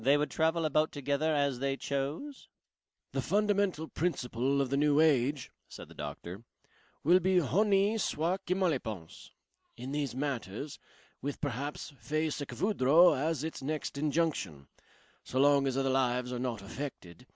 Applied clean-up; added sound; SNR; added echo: none; none; none; none.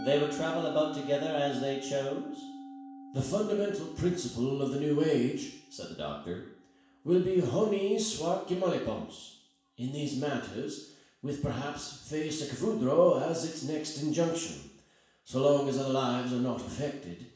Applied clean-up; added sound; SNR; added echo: none; Musical instrument; 16 dB; reverberation time 0.7 s.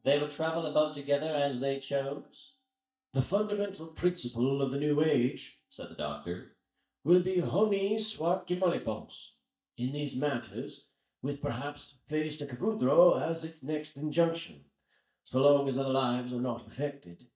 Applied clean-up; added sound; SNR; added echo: neural mask model DeepFilterNet 3.